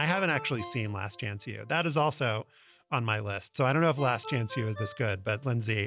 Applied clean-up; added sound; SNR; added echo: none; Ringtone; 17 dB; none.